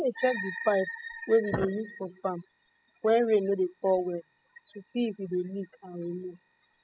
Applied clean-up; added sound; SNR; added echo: classical method spectral subtraction.